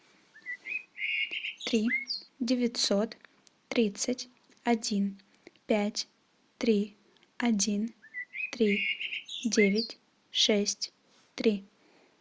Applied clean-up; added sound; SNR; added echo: none; Bird; 4 dB; none.